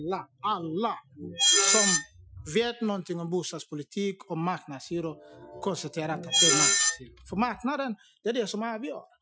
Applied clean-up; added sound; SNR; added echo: classical method Wiener filter.